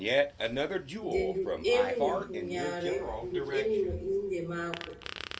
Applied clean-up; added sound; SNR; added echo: none; Fart; 1 dB; reverberation time 0.9 s.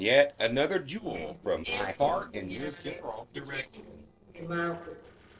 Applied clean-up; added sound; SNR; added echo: neural separator model SepFormer DNS4.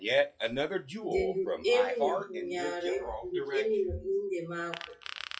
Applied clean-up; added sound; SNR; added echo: classical method WPE with log-MMSE.